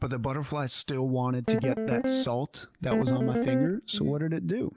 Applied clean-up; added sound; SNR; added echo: none; Guitar; -1 dB; none.